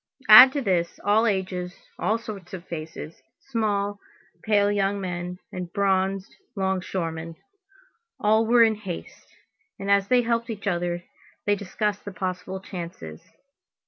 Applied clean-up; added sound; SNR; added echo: none; none; none; none.